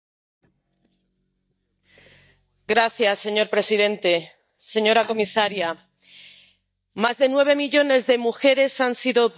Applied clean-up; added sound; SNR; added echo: neural mask model DeepFilterNet 3.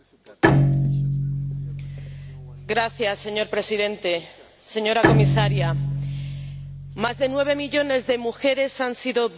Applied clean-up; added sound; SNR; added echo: none; Bowed string instrument; -1 dB; none.